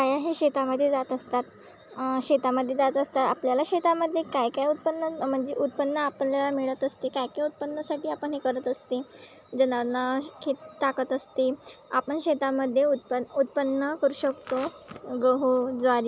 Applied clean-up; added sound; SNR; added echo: none; none; none; none.